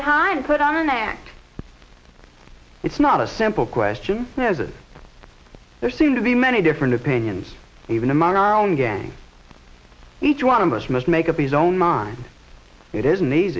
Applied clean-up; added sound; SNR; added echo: none; none; none; none.